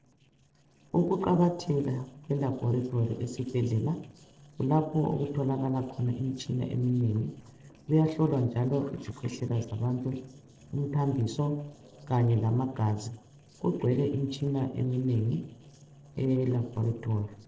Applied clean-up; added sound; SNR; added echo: neural separator model SepFormer DNS4.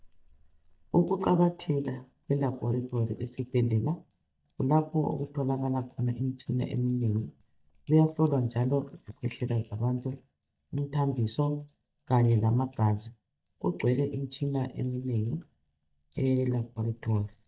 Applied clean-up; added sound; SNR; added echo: neural mask model DeepFilterNet 3.